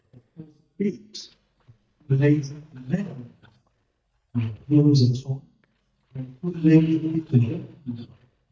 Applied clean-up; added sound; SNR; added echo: neural mask model DeepFilterNet 3.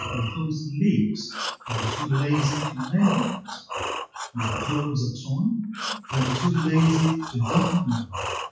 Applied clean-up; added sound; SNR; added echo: classical method WPE with log-MMSE.